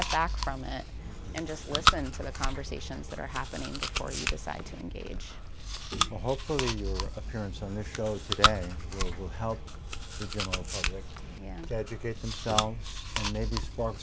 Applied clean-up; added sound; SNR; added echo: none; Chewing, mastication; -3 dB; none.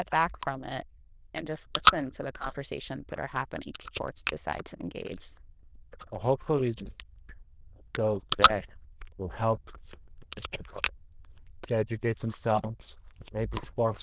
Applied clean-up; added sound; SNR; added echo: neural diffusion model UNIVERSE++.